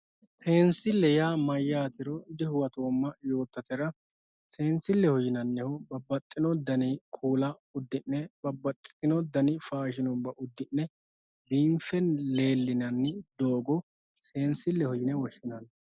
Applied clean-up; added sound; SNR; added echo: none; none; none; none.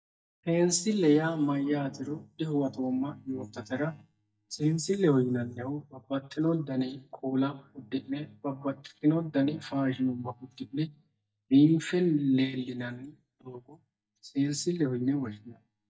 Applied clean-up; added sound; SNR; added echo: neural mask model DeepFilterNet 3.